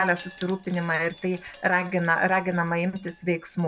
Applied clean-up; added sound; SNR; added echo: none; Wind chime; 17 dB; none.